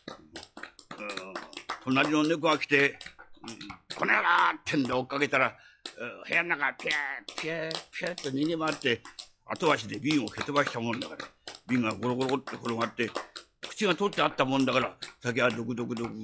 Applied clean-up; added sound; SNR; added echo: classical method log-MMSE.